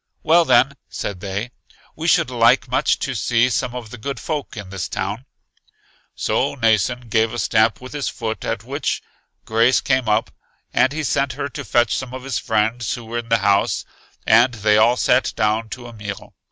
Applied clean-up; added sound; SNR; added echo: none; none; none; none.